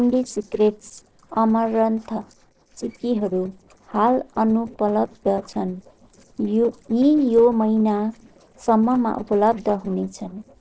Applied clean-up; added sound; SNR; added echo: neural separator model SepFormer DNS4.